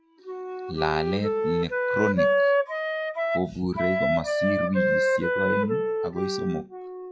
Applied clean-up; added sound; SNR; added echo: classical method log-MMSE.